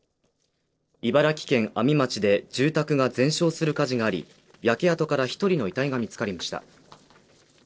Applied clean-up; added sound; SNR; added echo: neural separator model SepFormer DNS4.